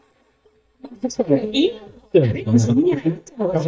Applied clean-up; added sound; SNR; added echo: neural mask model DeepFilterNet 3.